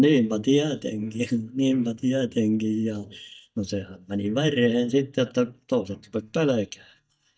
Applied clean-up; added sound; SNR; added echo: neural mask model DeepFilterNet 3.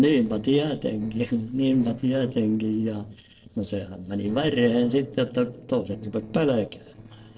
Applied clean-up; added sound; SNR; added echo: neural separator model SepFormer DNS4.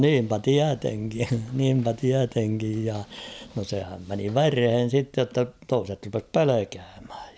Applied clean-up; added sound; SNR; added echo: none; none; none; none.